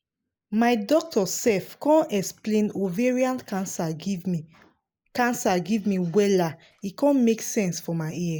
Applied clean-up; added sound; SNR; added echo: neural mask model Resemble Enhance denoiser.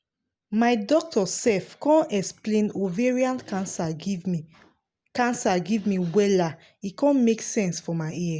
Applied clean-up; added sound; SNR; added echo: none; none; none; none.